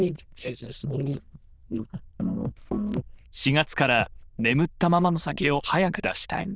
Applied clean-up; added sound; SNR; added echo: neural diffusion model UNIVERSE++.